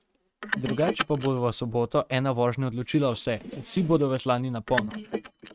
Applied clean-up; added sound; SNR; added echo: neural mask model RNNoise.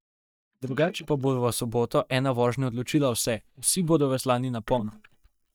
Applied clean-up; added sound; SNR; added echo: neural mask model DeepFilterNet 3.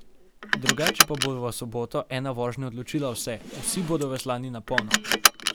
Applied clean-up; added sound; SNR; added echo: none; Car; -2 dB; none.